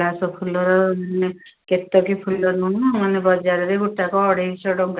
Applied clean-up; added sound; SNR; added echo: none; none; none; none.